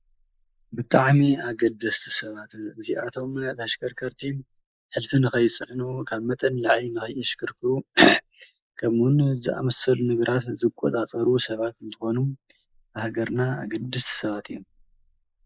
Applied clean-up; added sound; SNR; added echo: neural mask model Resemble Enhance denoiser.